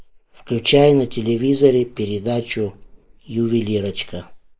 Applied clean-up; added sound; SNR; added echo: neural mask model Resemble Enhance denoiser.